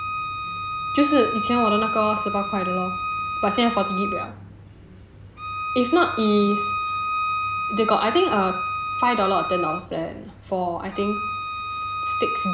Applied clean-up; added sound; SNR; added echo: none; Bowed string instrument; 3 dB; none.